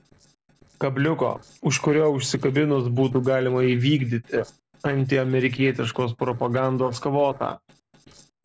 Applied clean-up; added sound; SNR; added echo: neural separator model SepFormer DNS4.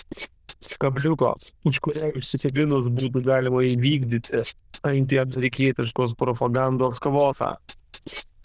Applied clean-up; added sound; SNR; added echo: neural diffusion model UNIVERSE++.